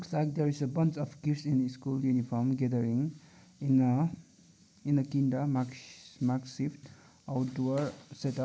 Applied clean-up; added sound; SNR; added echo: none; none; none; none.